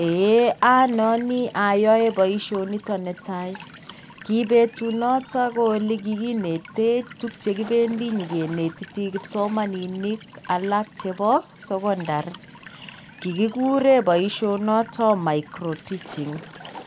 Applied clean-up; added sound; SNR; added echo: none; Walk, footsteps / Stream / Trickle, dribble / Chirp, tweet; 18 dB; none.